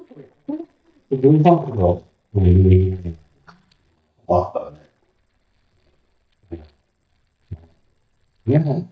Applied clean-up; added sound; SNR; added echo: neural mask model DeepFilterNet 3.